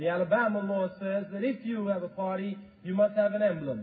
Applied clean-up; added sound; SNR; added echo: none; none; none; reverberation time 0.4 s.